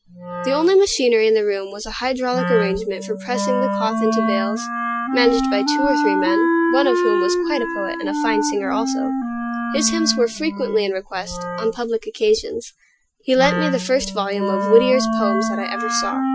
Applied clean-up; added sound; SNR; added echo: classical method Wiener filter.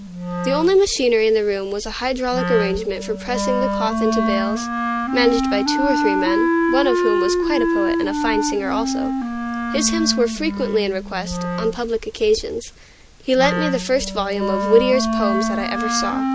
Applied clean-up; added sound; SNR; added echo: none; Wind instrument, woodwind instrument; 1 dB; none.